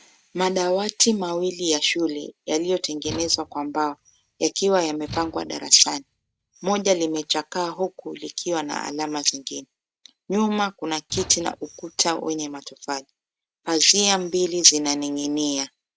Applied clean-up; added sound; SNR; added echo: none; Slam / Tools; 18 dB; none.